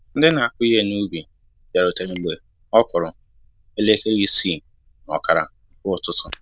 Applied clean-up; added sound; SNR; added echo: neural diffusion model UNIVERSE++.